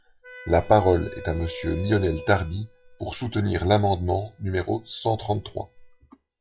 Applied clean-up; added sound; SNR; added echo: classical method log-MMSE.